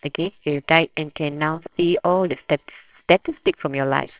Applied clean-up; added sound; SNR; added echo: neural separator model SepFormer WHAMR!.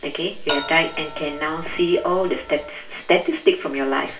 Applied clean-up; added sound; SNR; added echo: none; Bell; 11 dB; reverberation time 0.3 s.